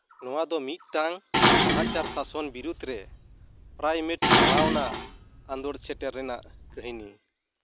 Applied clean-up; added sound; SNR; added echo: none; Dishes, pots, and pans; -5 dB; none.